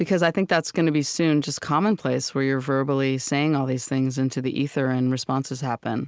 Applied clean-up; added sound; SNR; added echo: none; none; none; none.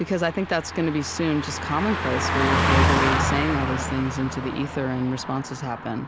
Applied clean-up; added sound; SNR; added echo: none; Car passing by; 0 dB; none.